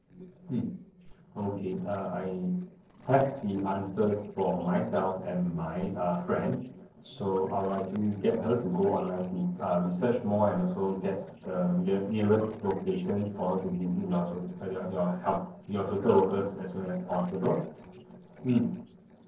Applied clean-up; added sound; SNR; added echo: neural separator model SepFormer DNS4.